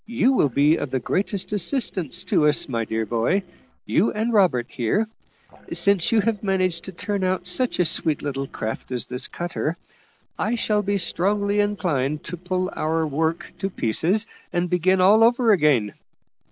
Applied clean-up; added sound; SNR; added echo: neural separator model SepFormer DNS4.